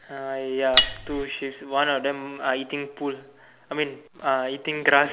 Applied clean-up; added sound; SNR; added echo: none; Cutlery, silverware; -4 dB; none.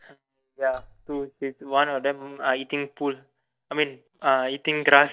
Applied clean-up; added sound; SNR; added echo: neural mask model DeepFilterNet 3.